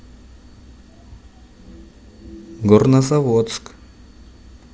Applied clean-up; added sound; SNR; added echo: none; none; none; none.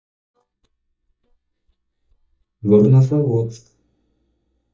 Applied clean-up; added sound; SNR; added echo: neural mask model DeepFilterNet 3.